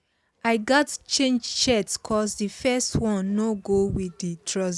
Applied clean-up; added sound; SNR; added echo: none; none; none; none.